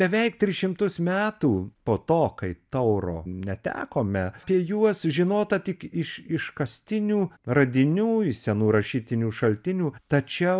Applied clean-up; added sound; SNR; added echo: none; none; none; none.